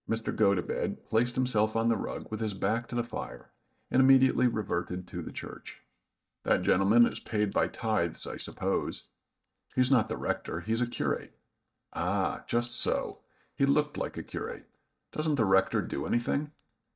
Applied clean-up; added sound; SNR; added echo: neural mask model DeepFilterNet 3.